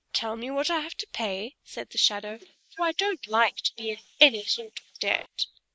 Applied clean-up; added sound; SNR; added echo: neural mask model Resemble Enhance denoiser.